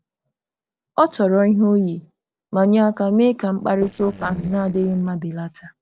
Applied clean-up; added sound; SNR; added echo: neural separator model SepFormer DNS4.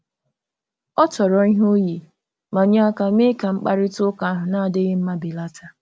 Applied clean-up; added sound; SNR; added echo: none; none; none; none.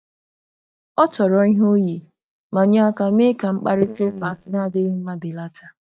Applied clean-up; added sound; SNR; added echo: neural mask model DeepFilterNet 3.